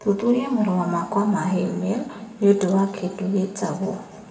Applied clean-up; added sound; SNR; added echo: none; none; none; reverberation time 1.9 s.